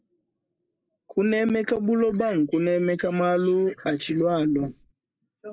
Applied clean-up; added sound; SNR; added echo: neural mask model Resemble Enhance denoiser.